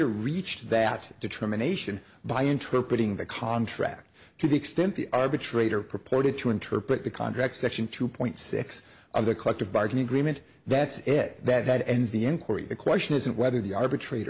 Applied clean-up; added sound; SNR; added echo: none; none; none; none.